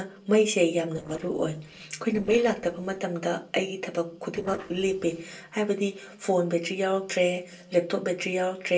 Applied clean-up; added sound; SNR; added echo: neural separator model SepFormer DNS4.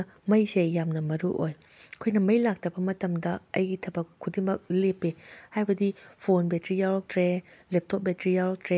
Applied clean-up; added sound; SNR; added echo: none; none; none; none.